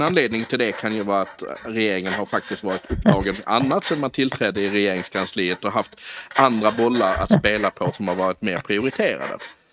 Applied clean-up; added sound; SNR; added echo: neural mask model RNNoise.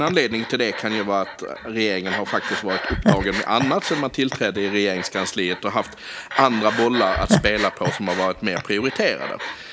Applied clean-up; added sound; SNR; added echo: none; Breathing; 5 dB; none.